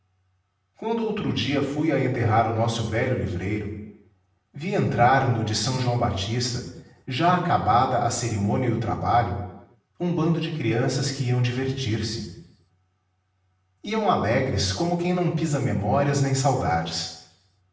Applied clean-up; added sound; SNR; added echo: none; none; none; reverberation time 0.7 s.